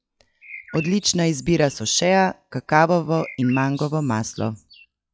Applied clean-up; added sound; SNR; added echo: classical method log-MMSE.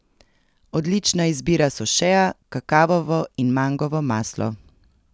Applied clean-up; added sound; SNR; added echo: none; none; none; none.